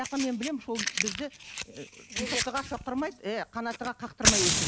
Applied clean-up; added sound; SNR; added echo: none; Fire; -2 dB; none.